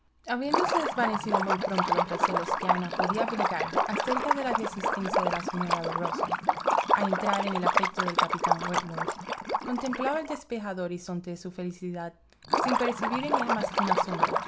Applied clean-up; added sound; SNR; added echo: none; Liquid; -4 dB; none.